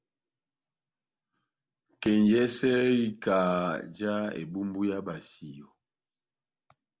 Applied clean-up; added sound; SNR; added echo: none; none; none; none.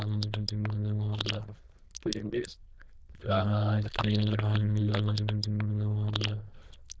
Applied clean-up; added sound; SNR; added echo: neural diffusion model UNIVERSE++.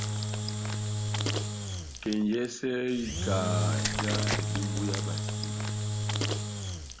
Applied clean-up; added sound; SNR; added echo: none; Engine / Drill; -4 dB; none.